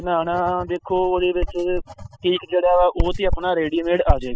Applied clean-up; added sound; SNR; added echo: classical method spectral subtraction.